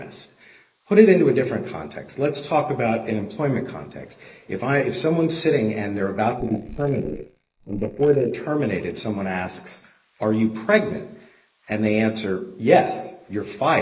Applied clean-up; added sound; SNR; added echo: neural mask model Resemble Enhance denoiser.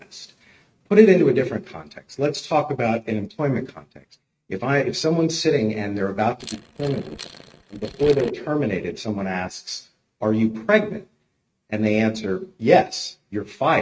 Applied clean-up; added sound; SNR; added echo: neural mask model RNNoise.